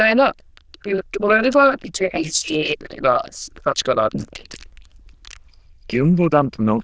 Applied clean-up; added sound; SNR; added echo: neural diffusion model UNIVERSE++.